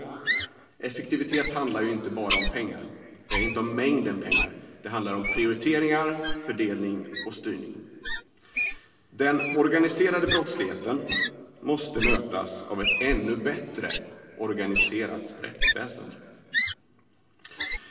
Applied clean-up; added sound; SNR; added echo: none; Wild animals; 2 dB; reverberation time 2.0 s.